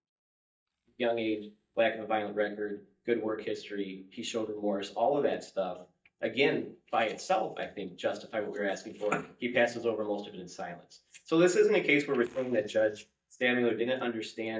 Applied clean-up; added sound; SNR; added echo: neural mask model DeepFilterNet 3.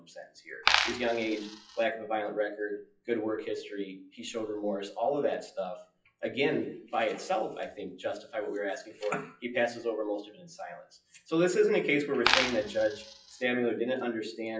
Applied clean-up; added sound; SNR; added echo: classical method WPE with log-MMSE.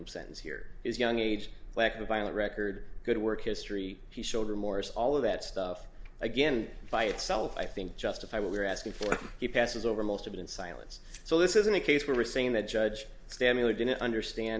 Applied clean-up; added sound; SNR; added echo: none; none; none; none.